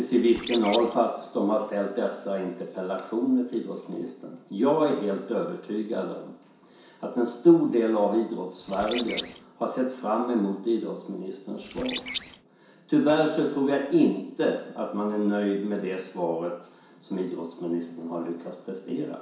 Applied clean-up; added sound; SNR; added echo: none; Bird; 10 dB; reverberation time 0.6 s.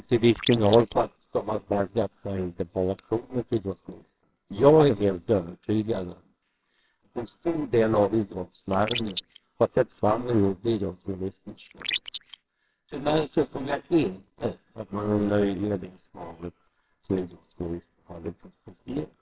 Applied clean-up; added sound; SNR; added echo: neural separator model SepFormer WHAMR!.